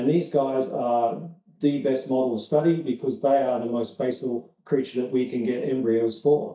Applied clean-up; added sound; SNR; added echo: neural mask model DeepFilterNet 3.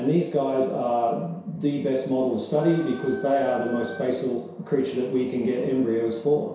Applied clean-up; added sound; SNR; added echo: none; Wind instrument, woodwind instrument; 18 dB; reverberation time 0.7 s.